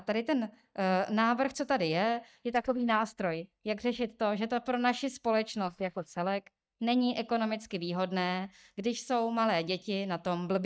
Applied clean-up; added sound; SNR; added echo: neural mask model DeepFilterNet 3.